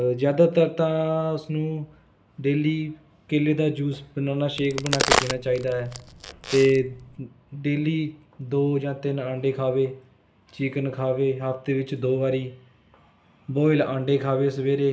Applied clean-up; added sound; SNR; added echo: none; Crack; 4 dB; none.